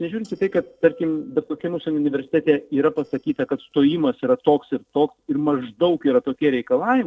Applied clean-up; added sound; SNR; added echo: neural separator model SepFormer DNS4.